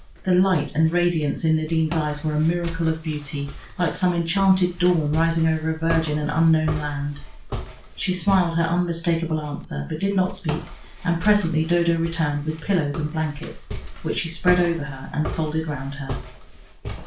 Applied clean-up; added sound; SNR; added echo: none; Walk, footsteps; 11 dB; reverberation time 0.3 s.